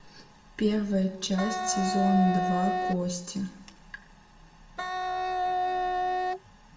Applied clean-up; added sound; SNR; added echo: none; Wind instrument, woodwind instrument; -1 dB; reverberation time 0.7 s.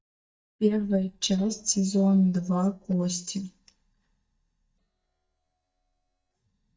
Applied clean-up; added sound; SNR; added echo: neural mask model DeepFilterNet 3.